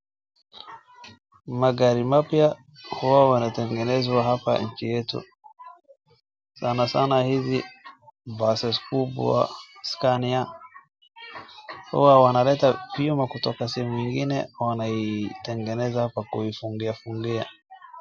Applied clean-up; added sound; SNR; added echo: none; none; none; none.